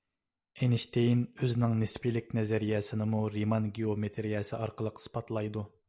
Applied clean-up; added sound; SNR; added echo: none; none; none; none.